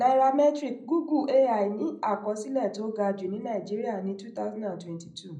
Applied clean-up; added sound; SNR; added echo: none; none; none; reverberation time 0.4 s.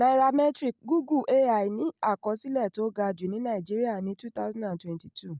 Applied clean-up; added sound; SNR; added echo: none; none; none; none.